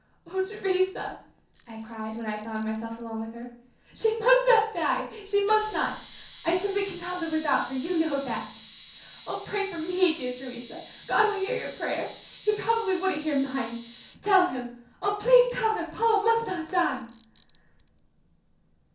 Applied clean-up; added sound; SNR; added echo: none; Camera; 15 dB; reverberation time 0.6 s.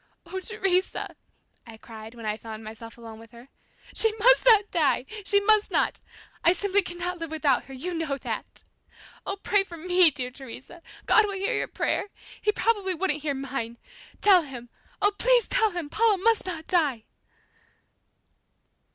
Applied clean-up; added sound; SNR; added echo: none; none; none; none.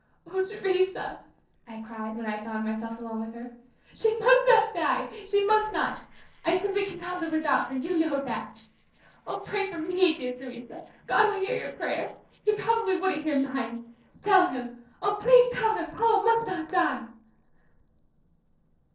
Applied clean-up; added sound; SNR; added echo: neural separator model SepFormer DNS4.